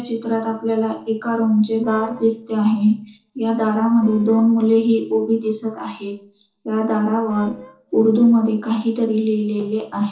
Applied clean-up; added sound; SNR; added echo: neural separator model SepFormer DNS4.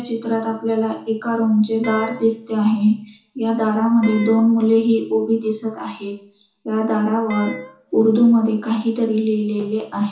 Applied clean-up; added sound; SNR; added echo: none; Wind instrument, woodwind instrument; 17 dB; reverberation time 0.7 s.